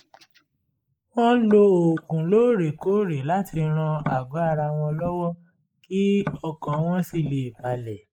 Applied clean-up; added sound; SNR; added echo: neural mask model Resemble Enhance denoiser.